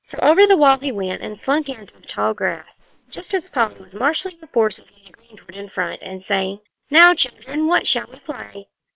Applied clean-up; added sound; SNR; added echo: neural separator model SepFormer WHAM!.